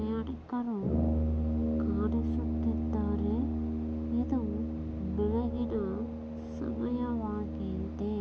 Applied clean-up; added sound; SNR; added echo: none; Brass instrument; -3 dB; none.